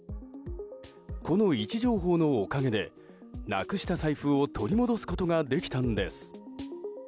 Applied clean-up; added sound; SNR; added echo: none; none; none; none.